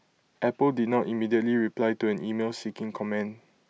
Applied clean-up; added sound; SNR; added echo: none; none; none; none.